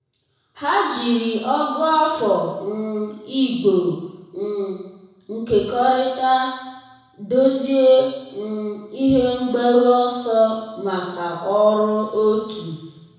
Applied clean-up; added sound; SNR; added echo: none; none; none; reverberation time 1.0 s.